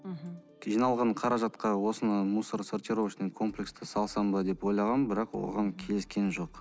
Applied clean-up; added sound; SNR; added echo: none; none; none; none.